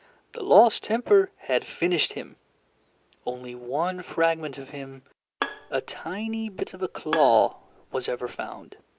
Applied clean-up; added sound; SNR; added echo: none; Bowed string instrument; 12 dB; none.